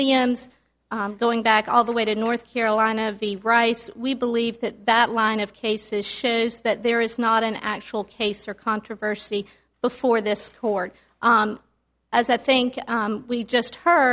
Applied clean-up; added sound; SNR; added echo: none; none; none; none.